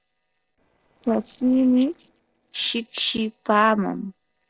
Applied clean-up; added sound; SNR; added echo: neural separator model SepFormer DNS4.